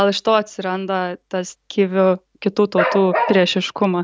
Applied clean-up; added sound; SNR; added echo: none; Bark; 4 dB; none.